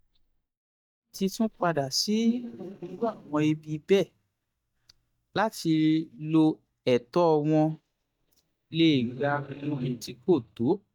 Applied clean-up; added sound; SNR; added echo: neural mask model DeepFilterNet 3.